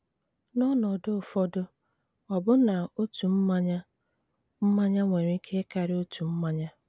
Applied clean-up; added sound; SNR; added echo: none; none; none; none.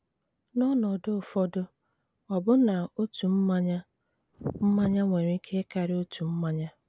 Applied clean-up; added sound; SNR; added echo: none; Wind; 9 dB; none.